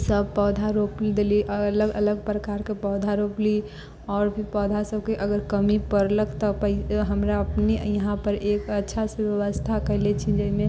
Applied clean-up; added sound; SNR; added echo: none; none; none; none.